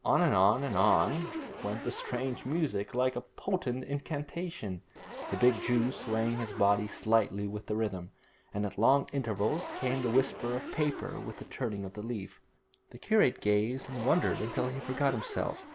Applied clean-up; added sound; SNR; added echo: none; Zipper (clothing); 12 dB; none.